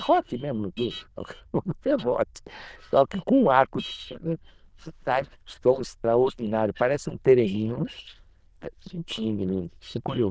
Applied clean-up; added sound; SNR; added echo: neural diffusion model UNIVERSE++.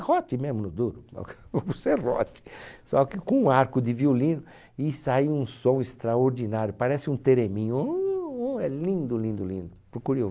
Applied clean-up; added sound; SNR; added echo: none; none; none; none.